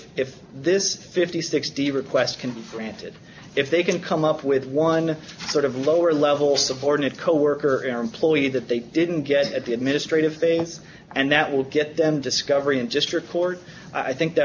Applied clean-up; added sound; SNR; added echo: none; none; none; none.